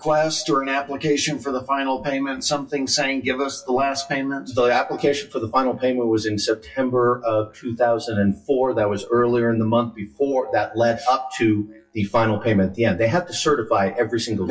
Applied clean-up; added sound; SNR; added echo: classical method WPE with log-MMSE.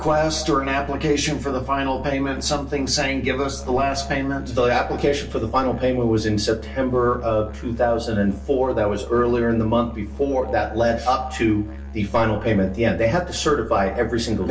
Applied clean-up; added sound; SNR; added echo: none; Musical instrument; 12 dB; reverberation time 0.2 s.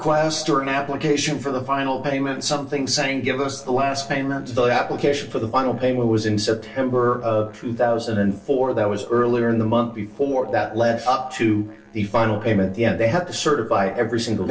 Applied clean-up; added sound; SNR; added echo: neural separator model SepFormer DNS4.